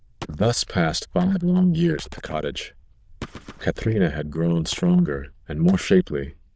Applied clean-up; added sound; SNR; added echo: neural diffusion model UNIVERSE++.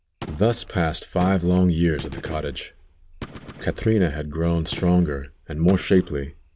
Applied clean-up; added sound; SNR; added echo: none; Gunshot, gunfire; 18 dB; none.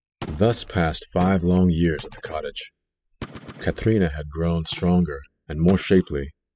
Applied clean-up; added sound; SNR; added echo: classical method spectral subtraction.